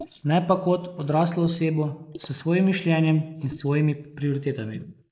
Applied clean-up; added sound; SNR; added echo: neural mask model Resemble Enhance denoiser.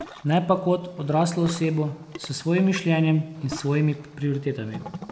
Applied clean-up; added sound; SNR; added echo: none; Ocean; 17 dB; none.